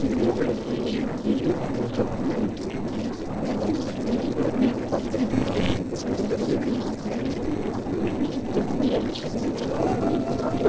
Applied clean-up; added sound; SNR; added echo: neural separator model SepFormer DNS4.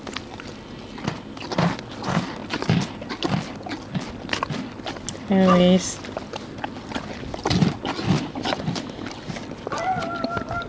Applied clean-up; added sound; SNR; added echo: none; Livestock, farm animals, working animals; -1 dB; none.